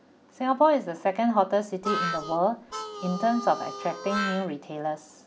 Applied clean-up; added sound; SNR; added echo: none; Harmonica; 6 dB; none.